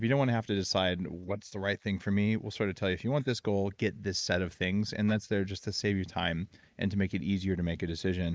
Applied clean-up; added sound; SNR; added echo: neural mask model Resemble Enhance denoiser.